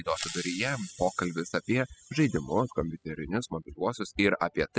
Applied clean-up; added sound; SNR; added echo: classical method spectral subtraction.